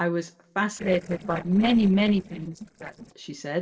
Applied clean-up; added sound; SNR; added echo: neural separator model SepFormer DNS4.